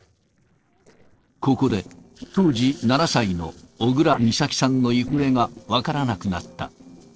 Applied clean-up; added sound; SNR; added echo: neural separator model SepFormer DNS4.